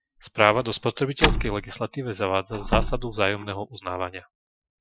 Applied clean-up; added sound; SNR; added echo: classical method Wiener filter.